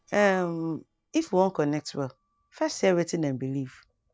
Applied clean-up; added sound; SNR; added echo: neural separator model SepFormer DNS4.